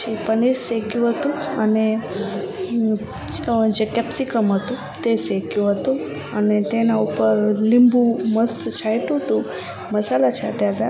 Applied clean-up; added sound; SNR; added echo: none; none; none; none.